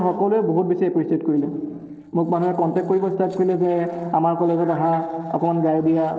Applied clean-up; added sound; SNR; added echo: neural separator model SepFormer DNS4.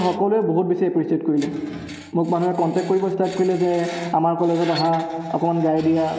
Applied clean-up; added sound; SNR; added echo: none; Screech; 19 dB; none.